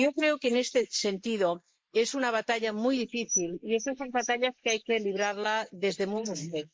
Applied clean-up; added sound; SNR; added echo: neural mask model Resemble Enhance denoiser.